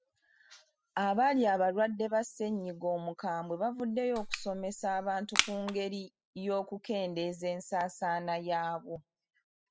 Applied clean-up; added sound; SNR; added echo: classical method spectral subtraction.